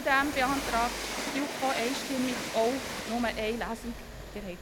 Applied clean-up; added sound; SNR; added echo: none; Train; 5 dB; none.